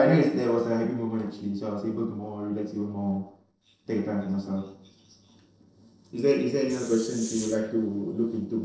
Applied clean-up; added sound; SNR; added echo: neural separator model SepFormer DNS4.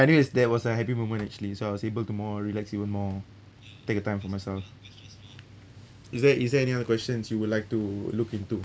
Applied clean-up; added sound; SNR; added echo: none; none; none; none.